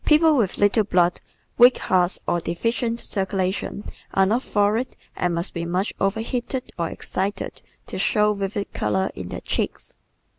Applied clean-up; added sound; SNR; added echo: none; none; none; none.